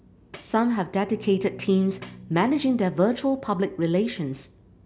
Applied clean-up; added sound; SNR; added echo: none; Tambourine + Electric guitar / Strum; 20 dB; none.